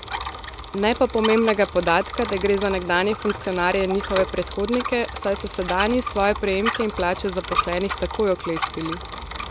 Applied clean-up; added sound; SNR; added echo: none; Bicycle; 8 dB; none.